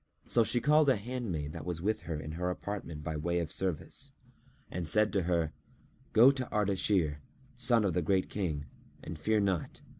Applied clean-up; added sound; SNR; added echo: none; none; none; none.